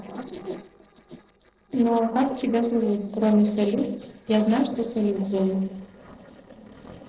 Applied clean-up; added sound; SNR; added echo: neural separator model SepFormer DNS4.